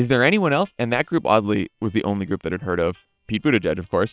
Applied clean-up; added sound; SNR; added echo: neural separator model SepFormer WHAM!.